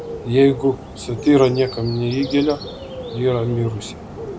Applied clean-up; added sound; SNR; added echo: none; Bird; 12 dB; none.